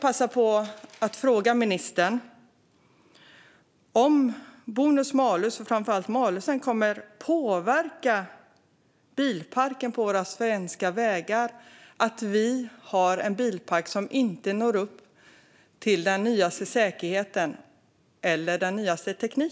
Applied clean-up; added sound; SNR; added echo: none; none; none; none.